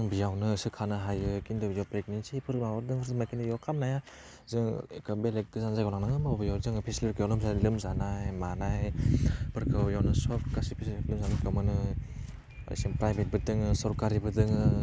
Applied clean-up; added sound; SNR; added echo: none; none; none; none.